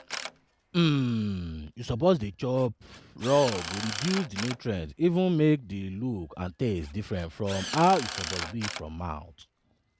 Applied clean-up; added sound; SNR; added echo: none; Drill; 12 dB; none.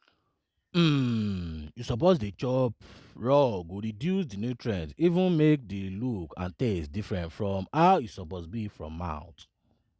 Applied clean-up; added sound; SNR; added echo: none; none; none; none.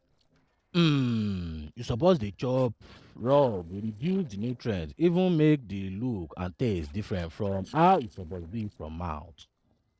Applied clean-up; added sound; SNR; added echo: neural separator model SepFormer DNS4.